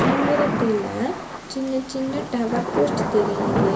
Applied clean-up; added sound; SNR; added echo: none; Thunder / Rain; 1 dB; reverberation time 0.3 s.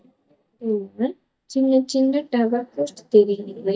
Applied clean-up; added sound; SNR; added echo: neural mask model DeepFilterNet 3.